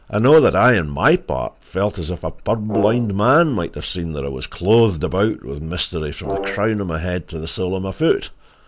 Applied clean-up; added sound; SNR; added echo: none; Brass instrument; 10 dB; none.